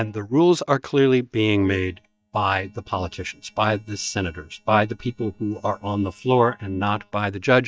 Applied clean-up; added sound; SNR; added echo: neural mask model DeepFilterNet 3.